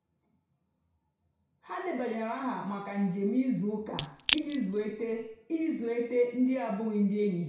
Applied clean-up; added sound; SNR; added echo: none; Crack / Crushing; 3 dB; reverberation time 0.6 s.